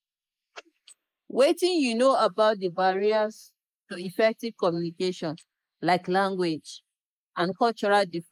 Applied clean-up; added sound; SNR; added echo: neural mask model Resemble Enhance denoiser.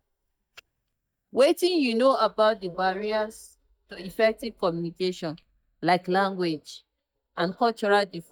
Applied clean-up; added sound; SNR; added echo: neural mask model DeepFilterNet 3.